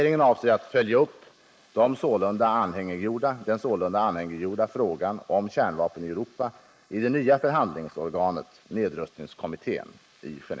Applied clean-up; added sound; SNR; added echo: neural mask model Resemble Enhance denoiser.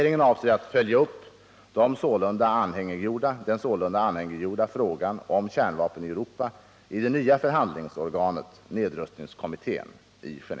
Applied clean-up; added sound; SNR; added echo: none; none; none; none.